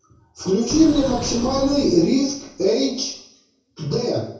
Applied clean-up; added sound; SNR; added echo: none; Boom; 12 dB; reverberation time 0.6 s.